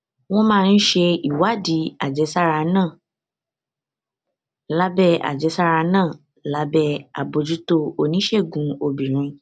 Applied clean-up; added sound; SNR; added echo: none; none; none; none.